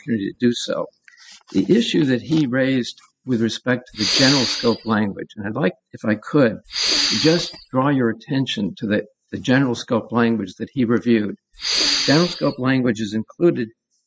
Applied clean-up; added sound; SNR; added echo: classical method spectral subtraction.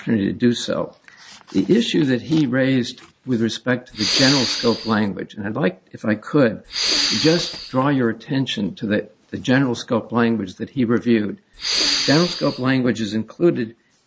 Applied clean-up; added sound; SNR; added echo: none; Respiratory sounds; 2 dB; none.